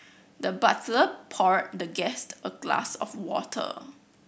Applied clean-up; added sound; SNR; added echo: none; none; none; none.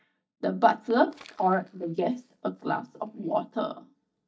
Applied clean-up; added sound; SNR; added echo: neural mask model DeepFilterNet 3.